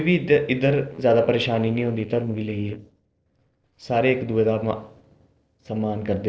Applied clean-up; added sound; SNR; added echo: neural separator model SepFormer DNS4.